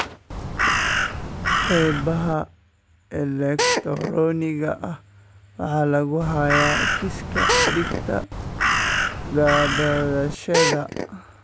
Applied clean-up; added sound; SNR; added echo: none; Crow + Drill; -1 dB; none.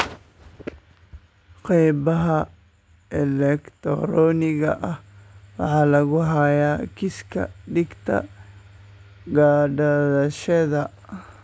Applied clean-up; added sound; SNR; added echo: none; none; none; none.